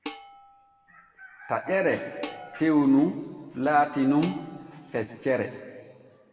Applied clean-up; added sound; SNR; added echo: none; Dishes, pots, and pans; 19 dB; reverberation time 1.9 s.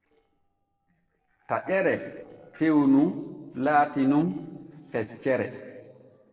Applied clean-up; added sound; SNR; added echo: neural separator model SepFormer DNS4.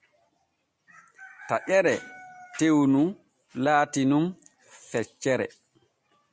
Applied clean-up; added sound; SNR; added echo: none; none; none; none.